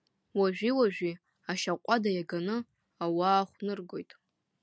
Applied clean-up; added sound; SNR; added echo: none; none; none; none.